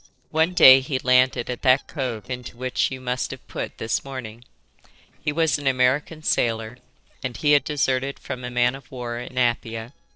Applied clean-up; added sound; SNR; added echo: neural separator model SepFormer DNS4.